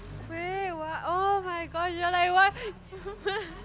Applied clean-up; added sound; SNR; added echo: none; Accelerating, revving, vroom; 16 dB; none.